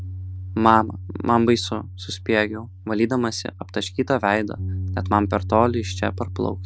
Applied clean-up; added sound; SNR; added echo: none; Bass guitar; 9 dB; none.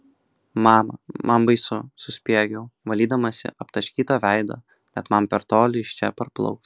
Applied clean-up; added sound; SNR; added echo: none; none; none; none.